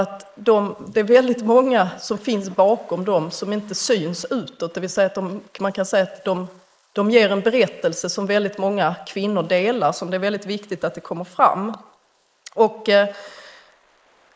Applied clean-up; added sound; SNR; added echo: neural mask model Resemble Enhance denoiser.